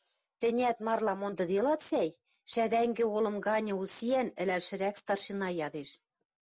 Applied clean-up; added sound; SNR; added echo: none; none; none; none.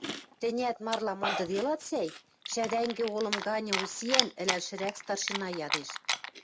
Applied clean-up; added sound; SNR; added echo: none; Chewing, mastication; 3 dB; none.